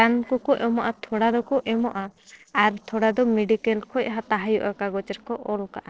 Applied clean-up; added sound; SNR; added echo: neural separator model SepFormer DNS4.